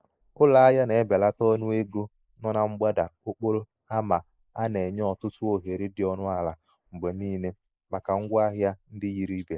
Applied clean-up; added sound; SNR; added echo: neural mask model Resemble Enhance denoiser.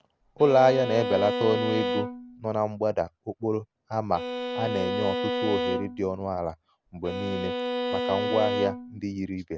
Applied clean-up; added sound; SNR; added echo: none; Bowed string instrument; 3 dB; none.